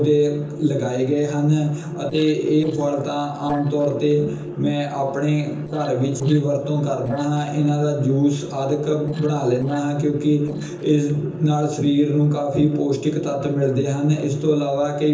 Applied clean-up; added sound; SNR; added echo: neural separator model SepFormer DNS4.